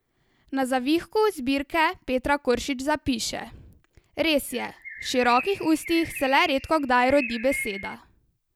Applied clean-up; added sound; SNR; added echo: none; Bird; 11 dB; none.